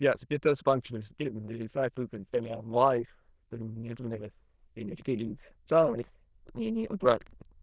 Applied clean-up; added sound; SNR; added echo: neural diffusion model UNIVERSE++.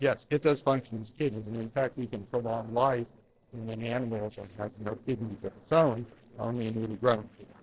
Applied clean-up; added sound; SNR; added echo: neural separator model SepFormer DNS4.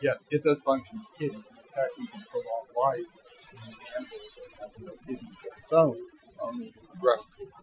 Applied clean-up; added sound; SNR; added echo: classical method Wiener filter.